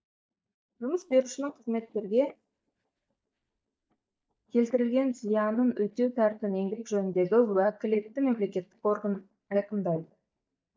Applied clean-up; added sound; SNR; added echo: neural mask model DeepFilterNet 3.